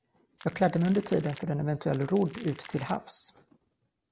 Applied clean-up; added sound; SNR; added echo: none; Crackle; 20 dB; none.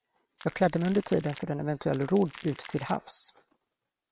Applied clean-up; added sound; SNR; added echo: neural separator model SepFormer WHAM!.